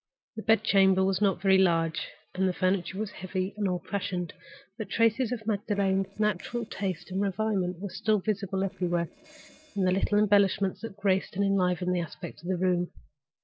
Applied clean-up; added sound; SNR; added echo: neural separator model SepFormer DNS4.